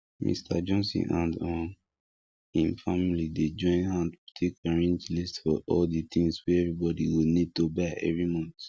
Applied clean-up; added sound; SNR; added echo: none; none; none; none.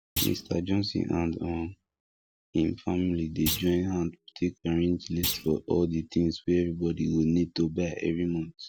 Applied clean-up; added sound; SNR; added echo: none; Thump, thud; 10 dB; none.